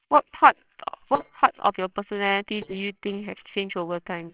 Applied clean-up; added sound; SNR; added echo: neural separator model SepFormer WHAMR!.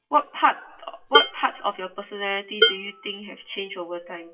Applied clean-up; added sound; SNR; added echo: classical method WPE with log-MMSE.